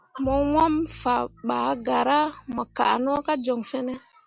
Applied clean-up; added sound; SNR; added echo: none; Bowed string instrument; 18 dB; none.